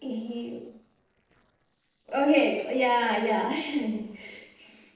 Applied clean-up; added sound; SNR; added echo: neural separator model SepFormer DNS4.